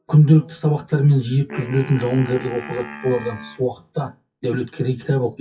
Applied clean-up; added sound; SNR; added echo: classical method WPE with log-MMSE.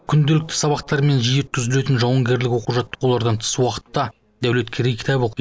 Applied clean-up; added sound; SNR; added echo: none; none; none; none.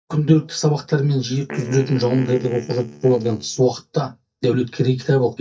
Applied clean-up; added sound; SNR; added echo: neural mask model DeepFilterNet 3.